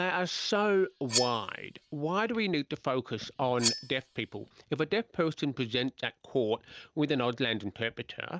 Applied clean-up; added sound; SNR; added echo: none; Cutlery, silverware; 5 dB; none.